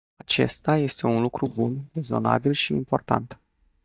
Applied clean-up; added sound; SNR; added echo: neural mask model DeepFilterNet 3.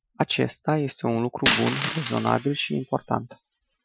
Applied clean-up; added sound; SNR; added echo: classical method Wiener filter.